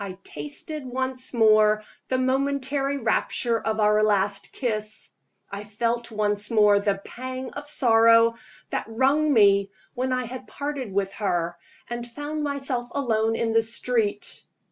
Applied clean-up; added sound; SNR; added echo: none; none; none; none.